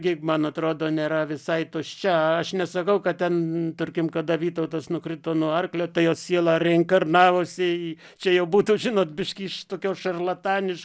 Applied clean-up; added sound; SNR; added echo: none; none; none; none.